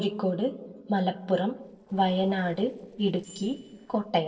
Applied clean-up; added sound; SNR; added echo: neural separator model SepFormer DNS4.